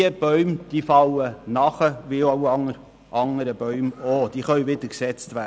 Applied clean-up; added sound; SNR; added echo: none; none; none; none.